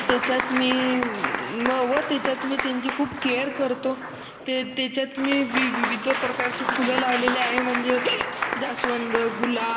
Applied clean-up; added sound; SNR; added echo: none; Applause / Crowd; 3 dB; reverberation time 2.0 s.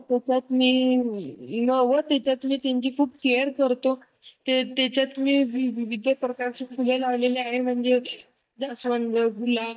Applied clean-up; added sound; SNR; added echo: neural mask model DeepFilterNet 3.